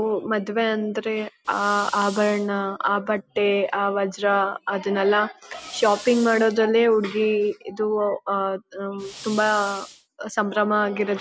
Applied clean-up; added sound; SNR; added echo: none; Fire; 17 dB; none.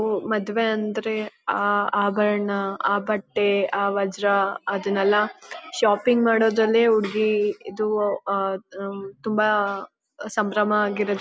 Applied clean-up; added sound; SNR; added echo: none; none; none; none.